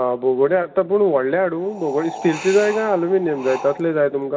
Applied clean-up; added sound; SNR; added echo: none; Wind; 15 dB; reverberation time 1.4 s.